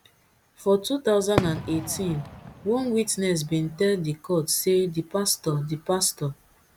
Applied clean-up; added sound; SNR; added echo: none; Fireworks; 8 dB; none.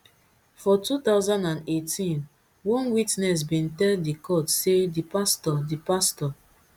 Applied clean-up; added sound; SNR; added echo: none; none; none; none.